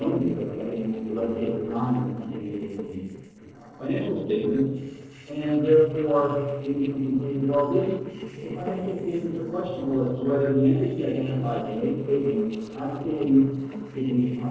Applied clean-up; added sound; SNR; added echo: neural separator model SepFormer DNS4.